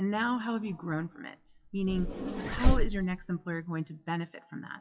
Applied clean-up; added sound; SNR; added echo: classical method WPE with log-MMSE.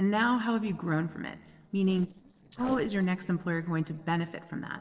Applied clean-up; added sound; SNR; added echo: neural separator model SepFormer DNS4.